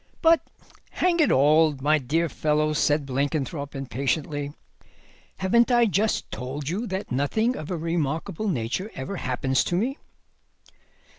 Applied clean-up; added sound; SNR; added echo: none; none; none; none.